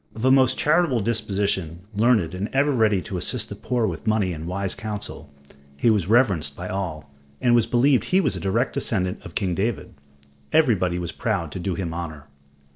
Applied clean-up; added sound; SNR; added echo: neural separator model SepFormer DNS4.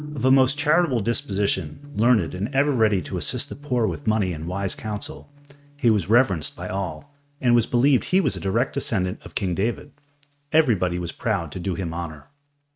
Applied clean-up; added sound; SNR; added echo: neural mask model RNNoise.